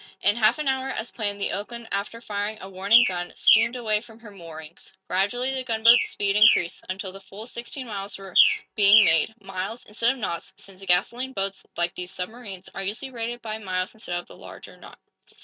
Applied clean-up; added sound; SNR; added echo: neural mask model RNNoise.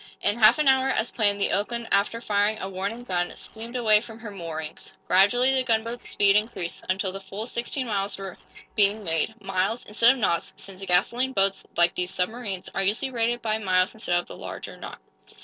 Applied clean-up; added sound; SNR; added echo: neural separator model SepFormer DNS4.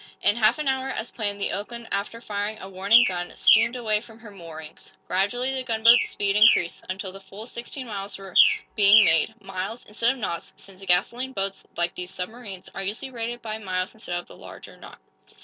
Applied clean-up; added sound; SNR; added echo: none; Bird; -4 dB; none.